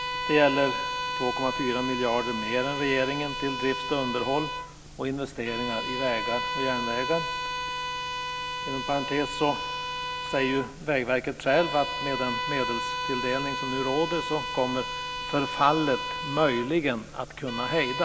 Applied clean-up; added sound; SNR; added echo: none; Bowed string instrument; 4 dB; none.